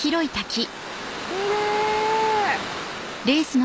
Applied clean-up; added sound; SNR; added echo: none; none; none; none.